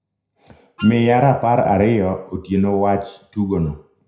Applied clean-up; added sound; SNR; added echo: none; Wind instrument, woodwind instrument; 18 dB; reverberation time 0.5 s.